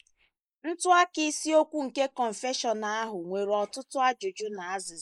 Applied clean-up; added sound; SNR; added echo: neural mask model Resemble Enhance denoiser.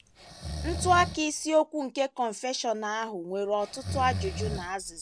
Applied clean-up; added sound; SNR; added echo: none; Breathing; 8 dB; none.